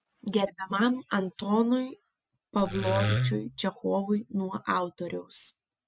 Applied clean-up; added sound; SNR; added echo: none; Wood; 0 dB; none.